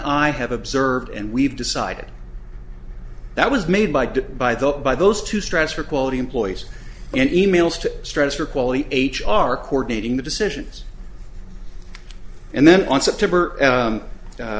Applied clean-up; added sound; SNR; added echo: none; none; none; none.